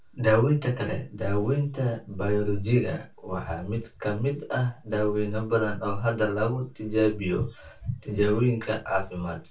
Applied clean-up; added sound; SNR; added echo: none; none; none; reverberation time 0.2 s.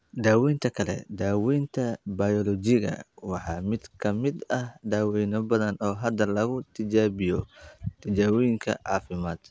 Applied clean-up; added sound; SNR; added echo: none; none; none; none.